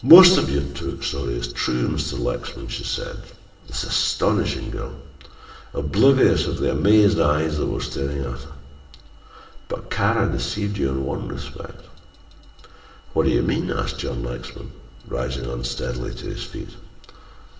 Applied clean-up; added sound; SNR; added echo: none; none; none; reverberation time 1.2 s.